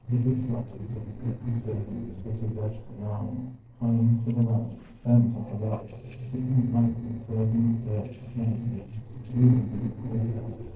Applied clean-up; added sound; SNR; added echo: neural separator model SepFormer DNS4.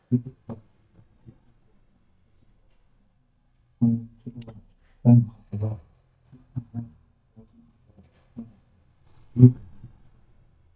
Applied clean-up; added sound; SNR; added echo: neural mask model DeepFilterNet 3.